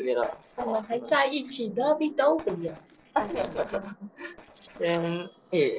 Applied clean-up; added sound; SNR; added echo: neural separator model SepFormer DNS4.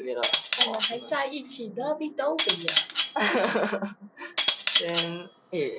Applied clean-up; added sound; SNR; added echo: none; Cutlery, silverware; -1 dB; none.